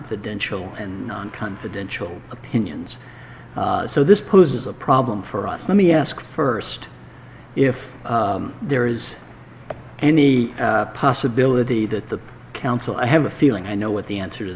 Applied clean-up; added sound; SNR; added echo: none; none; none; none.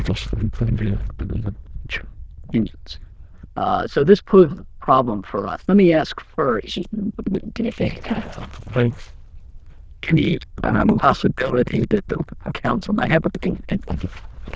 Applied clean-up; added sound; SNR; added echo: neural diffusion model UNIVERSE++.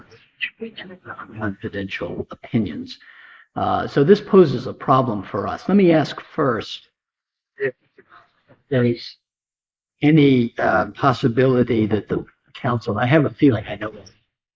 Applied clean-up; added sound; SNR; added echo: neural mask model Resemble Enhance denoiser.